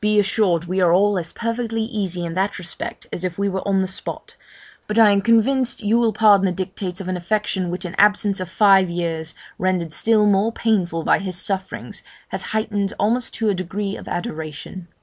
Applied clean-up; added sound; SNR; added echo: none; none; none; none.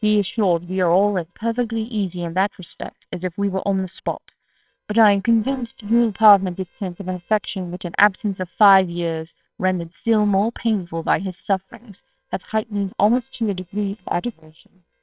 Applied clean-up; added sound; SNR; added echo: neural separator model SepFormer WHAMR!.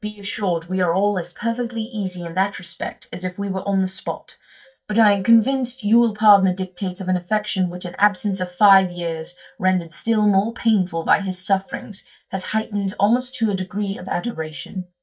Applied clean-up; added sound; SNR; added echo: neural mask model DeepFilterNet 3.